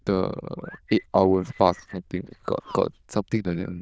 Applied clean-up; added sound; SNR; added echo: neural diffusion model UNIVERSE++.